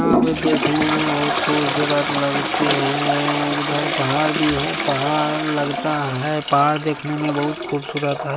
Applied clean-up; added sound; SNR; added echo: none; Toilet flush; 1 dB; none.